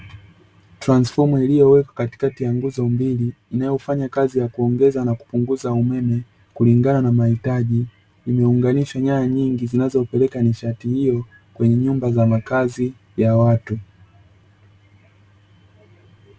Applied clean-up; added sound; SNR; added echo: none; none; none; none.